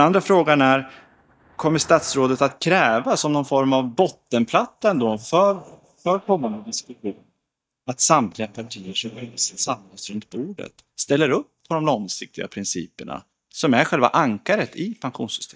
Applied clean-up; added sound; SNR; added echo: neural mask model DeepFilterNet 3.